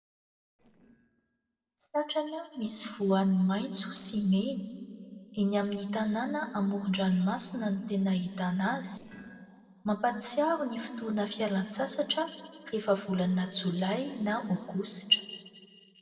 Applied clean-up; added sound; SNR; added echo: neural separator model SepFormer DNS4.